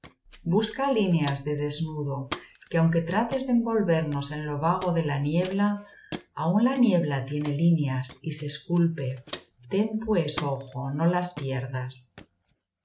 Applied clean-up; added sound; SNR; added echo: none; Walk, footsteps; 19 dB; none.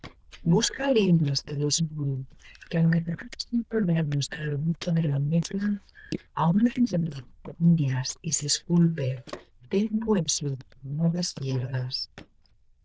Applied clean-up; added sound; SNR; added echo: neural diffusion model UNIVERSE++.